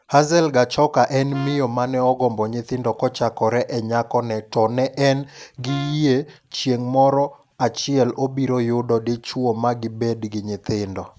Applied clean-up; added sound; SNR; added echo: none; Brass instrument; 18 dB; none.